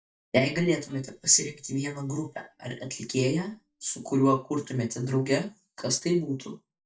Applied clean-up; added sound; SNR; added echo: neural mask model DeepFilterNet 3.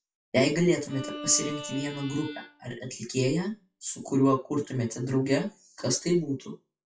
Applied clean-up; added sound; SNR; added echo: classical method WPE with log-MMSE.